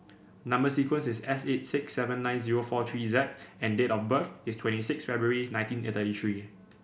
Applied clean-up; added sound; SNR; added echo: none; none; none; none.